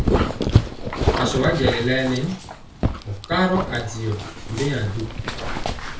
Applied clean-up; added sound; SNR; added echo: none; Dog; -1 dB; reverberation time 0.2 s.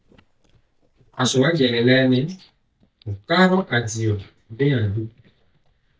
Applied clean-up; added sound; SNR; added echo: neural mask model DeepFilterNet 3.